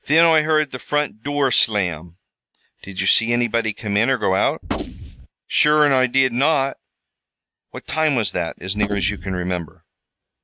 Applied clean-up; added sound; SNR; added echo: neural mask model RNNoise.